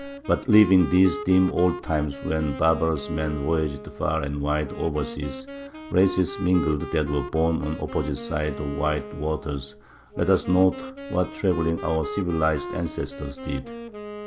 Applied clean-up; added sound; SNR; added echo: none; Wind instrument, woodwind instrument; 12 dB; none.